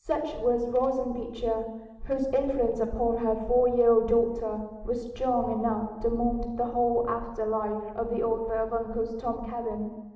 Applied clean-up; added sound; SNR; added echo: none; none; none; reverberation time 1.2 s.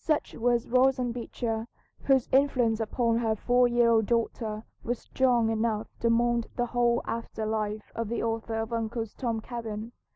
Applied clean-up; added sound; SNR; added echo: none; none; none; none.